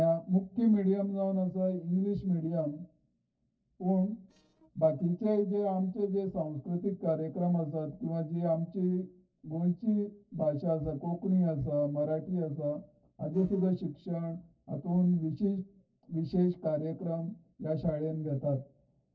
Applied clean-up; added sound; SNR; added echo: neural separator model SepFormer DNS4.